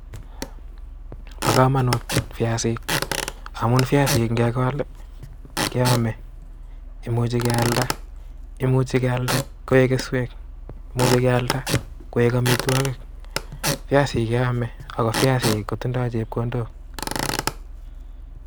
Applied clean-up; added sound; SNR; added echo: none; Squeak / Wood; 6 dB; none.